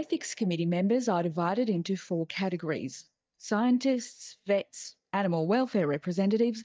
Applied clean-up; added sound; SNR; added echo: neural mask model DeepFilterNet 3.